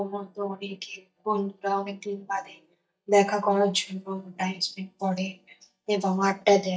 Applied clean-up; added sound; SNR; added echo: neural mask model DeepFilterNet 3.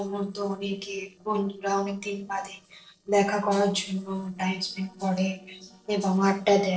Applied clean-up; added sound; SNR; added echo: neural separator model SepFormer DNS4.